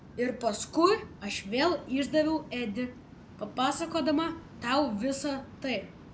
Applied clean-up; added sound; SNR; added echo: none; Waves, surf; 17 dB; none.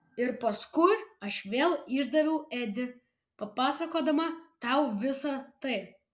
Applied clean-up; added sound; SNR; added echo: none; none; none; none.